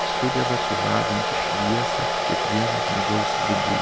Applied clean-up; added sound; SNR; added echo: none; Domestic sounds, home sounds; -4 dB; none.